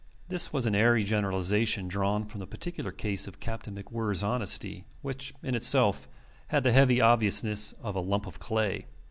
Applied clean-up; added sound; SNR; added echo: none; none; none; none.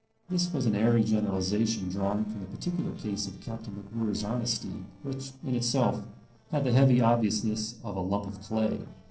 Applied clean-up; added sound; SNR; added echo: neural separator model SepFormer DNS4.